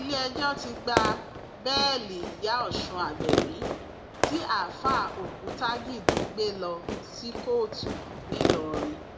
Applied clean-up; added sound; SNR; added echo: none; Fireworks; 1 dB; reverberation time 0.9 s.